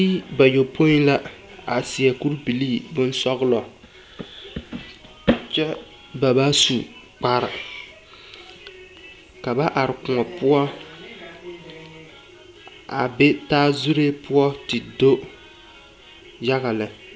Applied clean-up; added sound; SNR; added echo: none; none; none; none.